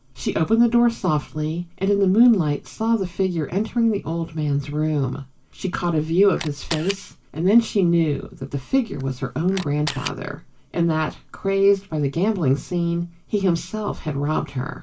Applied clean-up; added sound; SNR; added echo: none; Camera; 13 dB; reverberation time 0.2 s.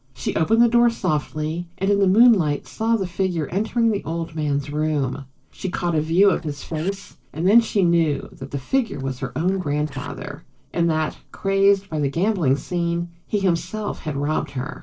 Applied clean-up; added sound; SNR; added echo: neural separator model SepFormer DNS4.